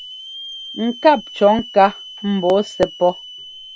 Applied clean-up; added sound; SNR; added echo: none; Hiss / Alarm; 16 dB; none.